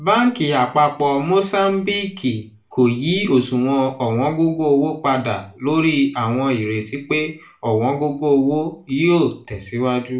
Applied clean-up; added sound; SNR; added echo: none; none; none; reverberation time 0.3 s.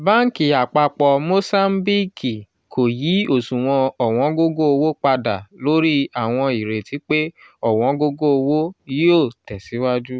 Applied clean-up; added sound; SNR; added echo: none; none; none; none.